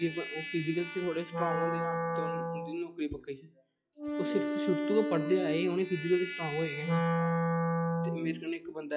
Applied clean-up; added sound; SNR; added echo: classical method log-MMSE.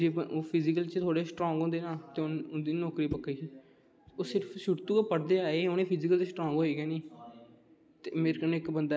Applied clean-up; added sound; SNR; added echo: none; none; none; none.